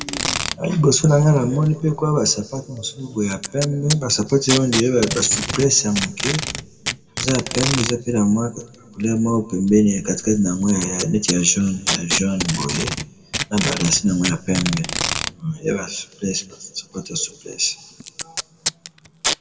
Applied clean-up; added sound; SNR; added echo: none; Packing tape, duct tape; 8 dB; reverberation time 1.3 s.